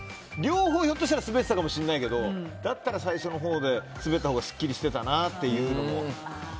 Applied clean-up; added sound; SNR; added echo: none; none; none; none.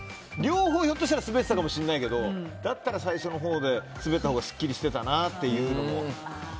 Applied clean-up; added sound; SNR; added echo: none; Snare drum; 13 dB; none.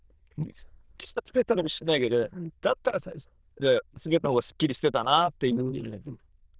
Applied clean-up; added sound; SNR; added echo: neural diffusion model UNIVERSE++.